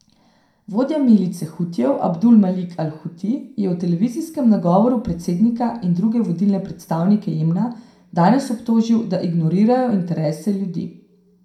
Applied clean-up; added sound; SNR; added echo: none; none; none; reverberation time 0.5 s.